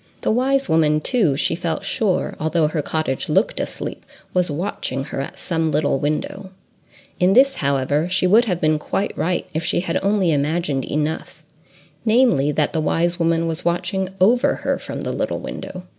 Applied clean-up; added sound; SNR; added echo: none; none; none; none.